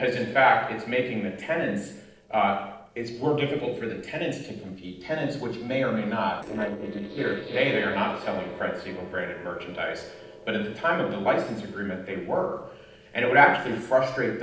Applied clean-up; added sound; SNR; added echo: neural separator model SepFormer DNS4.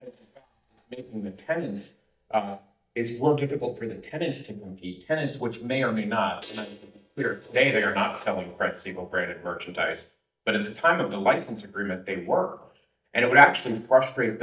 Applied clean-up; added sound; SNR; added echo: neural mask model DeepFilterNet 3.